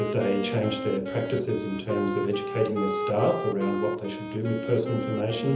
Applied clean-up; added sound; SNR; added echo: none; Wind instrument, woodwind instrument; 5 dB; reverberation time 0.7 s.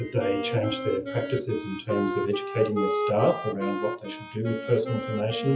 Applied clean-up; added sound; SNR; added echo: classical method WPE with log-MMSE.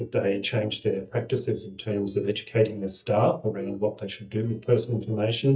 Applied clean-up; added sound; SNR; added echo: neural mask model DeepFilterNet 3.